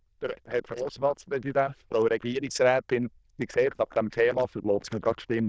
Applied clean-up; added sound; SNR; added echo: neural diffusion model UNIVERSE++.